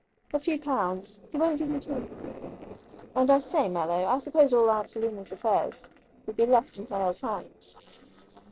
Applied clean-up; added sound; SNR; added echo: neural separator model SepFormer DNS4.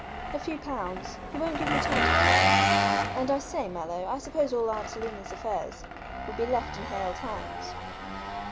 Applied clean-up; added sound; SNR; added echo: none; Engine; -4 dB; none.